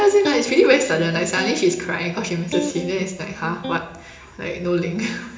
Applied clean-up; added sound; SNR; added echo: none; Electric guitar; 10 dB; reverberation time 0.8 s.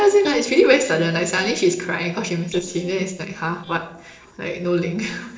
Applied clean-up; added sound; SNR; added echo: neural separator model SepFormer DNS4.